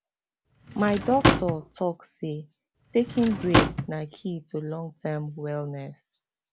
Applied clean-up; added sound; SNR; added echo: none; Drawer open or close / Wood; -3 dB; none.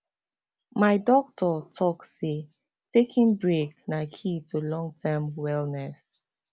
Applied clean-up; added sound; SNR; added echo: none; none; none; none.